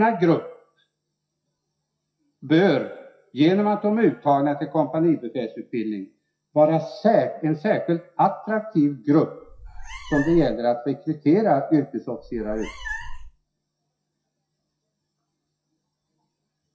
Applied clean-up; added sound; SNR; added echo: classical method WPE with log-MMSE.